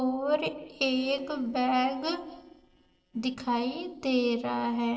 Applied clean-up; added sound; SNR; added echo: neural separator model SepFormer DNS4.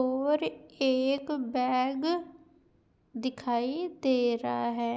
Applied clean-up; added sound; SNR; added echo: none; none; none; none.